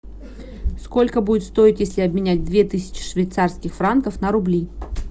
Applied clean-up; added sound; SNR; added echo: none; none; none; none.